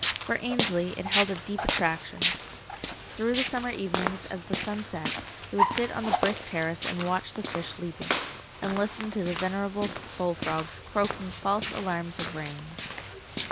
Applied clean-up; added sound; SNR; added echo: none; Walk, footsteps; -1 dB; none.